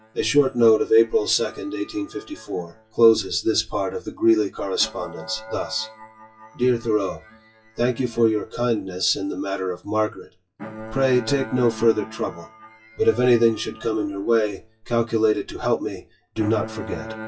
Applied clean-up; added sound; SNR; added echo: classical method WPE with log-MMSE.